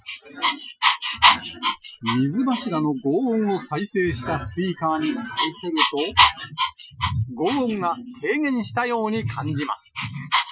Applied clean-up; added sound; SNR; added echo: classical method Wiener filter.